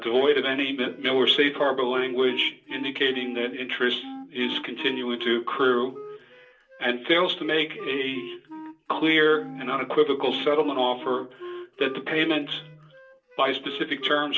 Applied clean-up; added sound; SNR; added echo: none; Wind instrument, woodwind instrument; 15 dB; reverberation time 0.2 s.